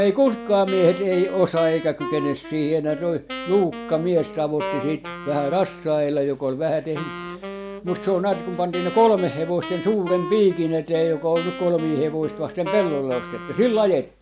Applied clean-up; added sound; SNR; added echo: none; Wind instrument, woodwind instrument; 12 dB; none.